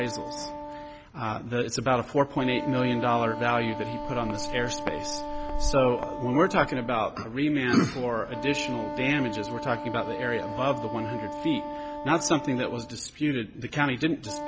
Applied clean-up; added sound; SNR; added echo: none; Wind instrument, woodwind instrument + Walk, footsteps; 7 dB; none.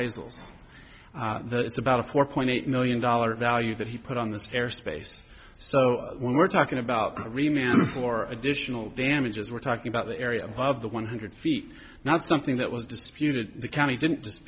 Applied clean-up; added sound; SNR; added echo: none; none; none; none.